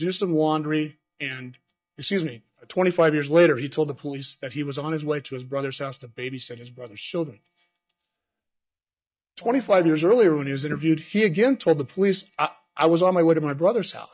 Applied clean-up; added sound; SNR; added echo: neural mask model DeepFilterNet 3.